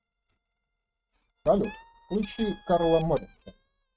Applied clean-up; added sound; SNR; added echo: neural mask model RNNoise.